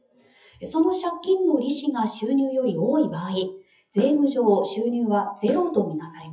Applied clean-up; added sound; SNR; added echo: classical method WPE with log-MMSE.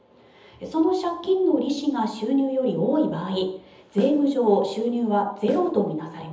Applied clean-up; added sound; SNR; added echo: none; Snare drum; 12 dB; reverberation time 0.7 s.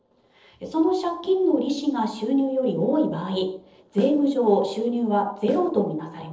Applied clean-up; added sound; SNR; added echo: neural separator model SepFormer DNS4.